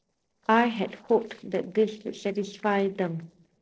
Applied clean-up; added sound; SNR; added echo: neural separator model SepFormer DNS4.